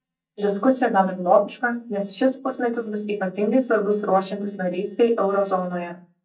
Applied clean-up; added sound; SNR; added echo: neural mask model DeepFilterNet 3.